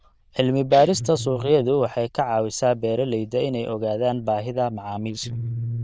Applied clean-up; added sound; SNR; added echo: neural diffusion model UNIVERSE++.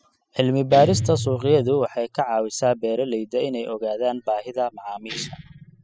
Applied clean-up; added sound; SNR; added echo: classical method spectral subtraction.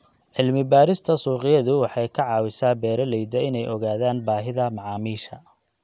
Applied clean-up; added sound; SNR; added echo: none; none; none; none.